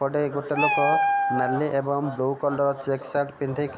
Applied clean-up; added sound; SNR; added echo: none; Meow; 2 dB; none.